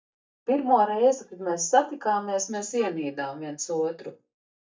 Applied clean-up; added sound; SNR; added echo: neural mask model DeepFilterNet 3.